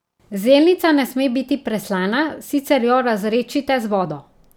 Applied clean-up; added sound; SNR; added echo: none; none; none; none.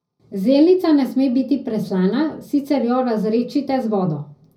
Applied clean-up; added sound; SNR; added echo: none; none; none; reverberation time 0.4 s.